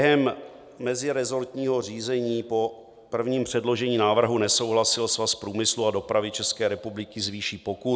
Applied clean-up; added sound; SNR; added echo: none; none; none; none.